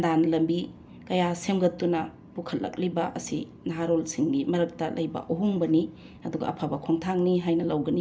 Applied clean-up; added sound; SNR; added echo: none; none; none; none.